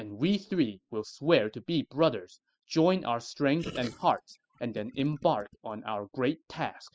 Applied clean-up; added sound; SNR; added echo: classical method spectral subtraction.